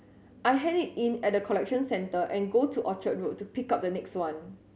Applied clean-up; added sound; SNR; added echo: none; none; none; none.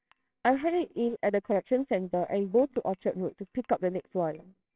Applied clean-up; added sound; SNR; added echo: neural separator model SepFormer WHAMR!.